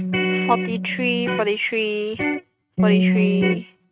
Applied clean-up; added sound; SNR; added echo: neural mask model RNNoise.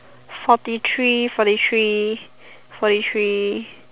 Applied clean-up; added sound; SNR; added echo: none; none; none; none.